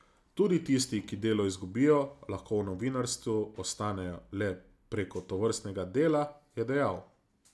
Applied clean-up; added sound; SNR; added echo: none; none; none; none.